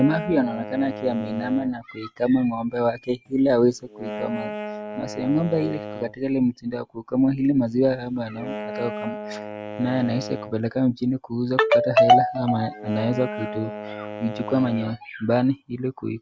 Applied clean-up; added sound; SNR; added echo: none; Wind instrument, woodwind instrument; 12 dB; none.